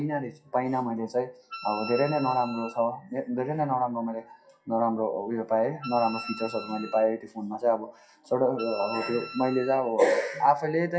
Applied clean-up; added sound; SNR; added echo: classical method WPE with log-MMSE.